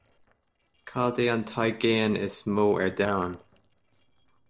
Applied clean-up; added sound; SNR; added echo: neural separator model SepFormer DNS4.